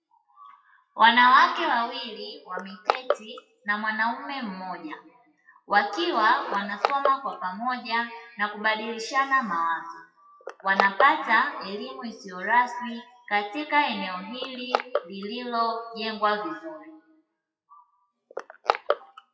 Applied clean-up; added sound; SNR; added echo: classical method WPE with log-MMSE.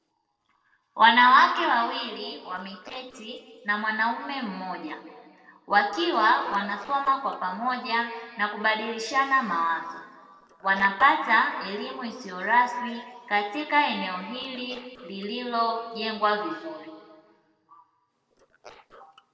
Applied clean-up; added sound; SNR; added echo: neural separator model SepFormer DNS4.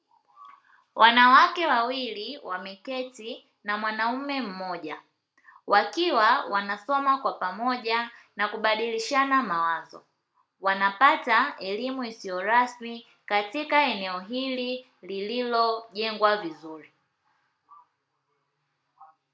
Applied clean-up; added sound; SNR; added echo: none; none; none; none.